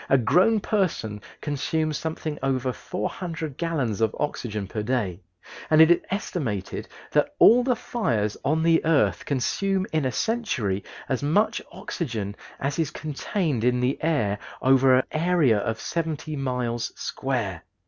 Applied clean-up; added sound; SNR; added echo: none; none; none; none.